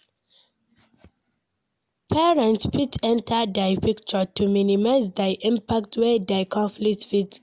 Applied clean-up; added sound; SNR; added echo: none; none; none; none.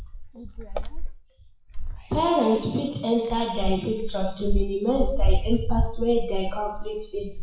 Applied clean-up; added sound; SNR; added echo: classical method WPE with log-MMSE.